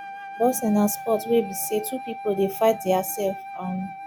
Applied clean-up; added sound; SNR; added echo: none; Wind instrument, woodwind instrument; 12 dB; none.